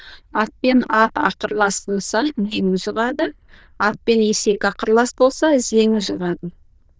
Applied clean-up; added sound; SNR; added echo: neural diffusion model UNIVERSE++.